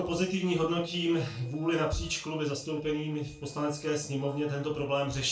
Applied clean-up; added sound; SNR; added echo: neural separator model SepFormer DNS4.